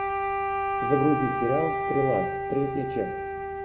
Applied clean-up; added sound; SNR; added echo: none; Wind instrument, woodwind instrument; 0 dB; none.